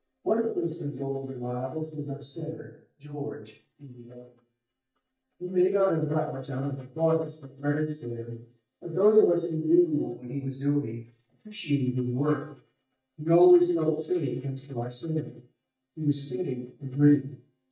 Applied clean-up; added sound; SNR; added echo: neural mask model DeepFilterNet 3.